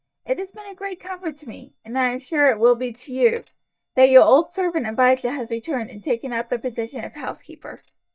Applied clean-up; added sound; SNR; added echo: neural mask model DeepFilterNet 3.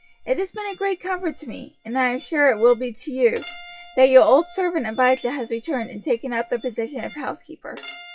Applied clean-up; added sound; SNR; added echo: classical method WPE with log-MMSE.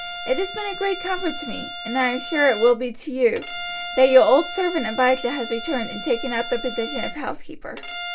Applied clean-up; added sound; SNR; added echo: none; Bowed string instrument; 10 dB; reverberation time 0.2 s.